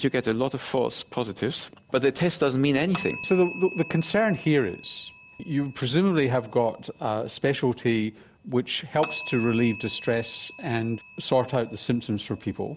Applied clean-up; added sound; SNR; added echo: none; Bell; 17 dB; none.